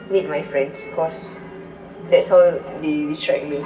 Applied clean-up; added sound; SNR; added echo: none; none; none; reverberation time 0.2 s.